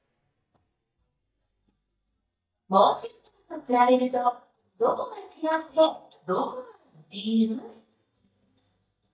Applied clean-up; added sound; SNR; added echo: neural mask model DeepFilterNet 3.